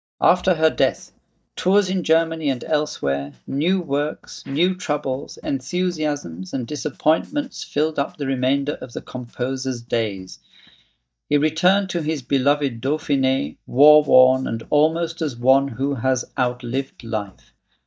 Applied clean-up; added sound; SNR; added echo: neural mask model DeepFilterNet 3.